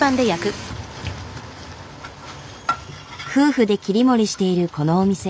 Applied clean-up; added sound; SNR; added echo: none; none; none; none.